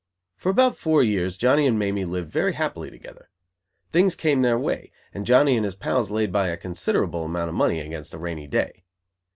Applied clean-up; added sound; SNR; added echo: none; none; none; none.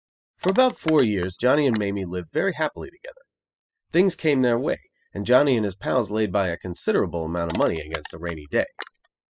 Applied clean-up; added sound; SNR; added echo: classical method spectral subtraction.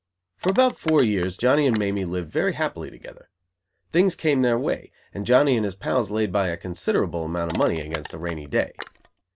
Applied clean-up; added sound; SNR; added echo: none; Crushing; 15 dB; none.